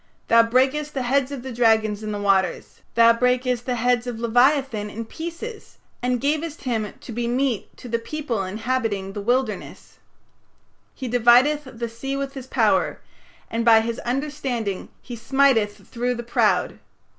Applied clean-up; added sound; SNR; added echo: none; none; none; none.